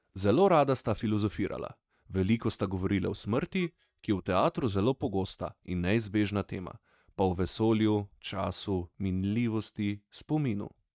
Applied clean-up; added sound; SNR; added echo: neural mask model DeepFilterNet 3.